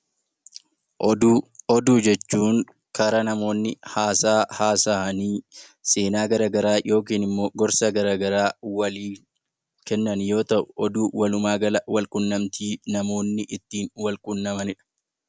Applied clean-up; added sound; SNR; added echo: none; none; none; none.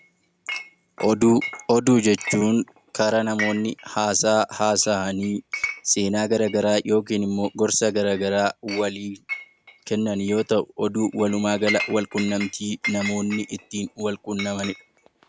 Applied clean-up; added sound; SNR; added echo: none; Chink, clink; 13 dB; none.